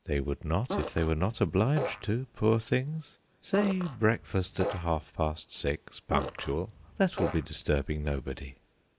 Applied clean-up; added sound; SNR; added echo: none; Fart; 8 dB; none.